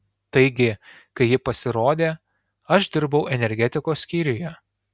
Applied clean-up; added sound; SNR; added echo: none; none; none; none.